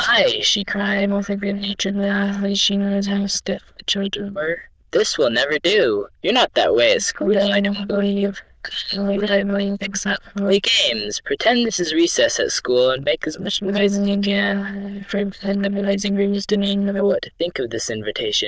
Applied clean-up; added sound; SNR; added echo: neural diffusion model UNIVERSE++.